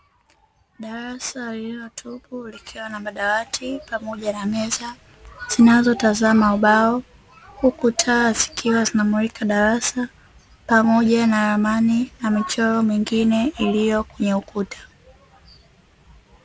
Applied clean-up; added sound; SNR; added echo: none; none; none; none.